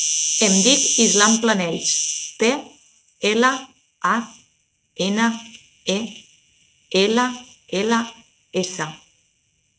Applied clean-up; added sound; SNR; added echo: neural mask model RNNoise.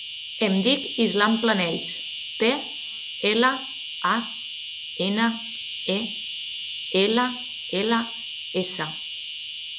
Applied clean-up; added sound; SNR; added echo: none; Insect; -3 dB; none.